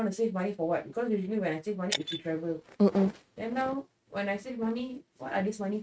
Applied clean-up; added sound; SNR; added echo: neural mask model RNNoise.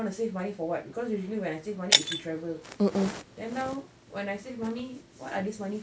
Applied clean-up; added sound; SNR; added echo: none; Shatter; 1 dB; none.